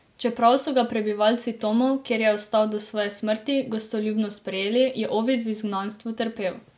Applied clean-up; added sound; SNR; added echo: none; none; none; none.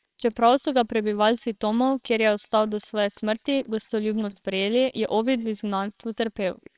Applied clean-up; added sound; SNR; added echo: neural separator model SepFormer WHAMR!.